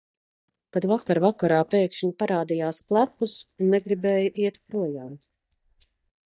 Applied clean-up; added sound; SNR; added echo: neural mask model DeepFilterNet 3.